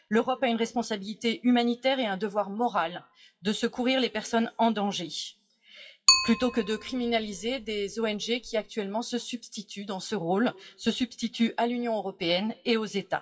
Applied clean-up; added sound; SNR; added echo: classical method WPE with log-MMSE.